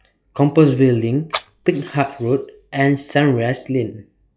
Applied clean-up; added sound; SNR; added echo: classical method log-MMSE.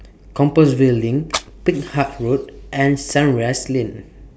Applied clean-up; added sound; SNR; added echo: none; Fire; 15 dB; none.